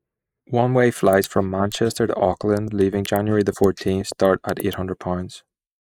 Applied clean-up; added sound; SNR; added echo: neural mask model Resemble Enhance denoiser.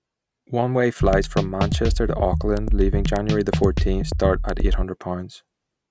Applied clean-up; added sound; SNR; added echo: none; Drum kit; -2 dB; none.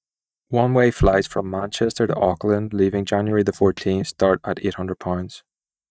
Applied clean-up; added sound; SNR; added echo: neural mask model DeepFilterNet 3.